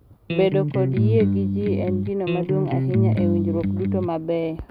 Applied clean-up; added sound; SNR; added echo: none; Electric guitar; -3 dB; none.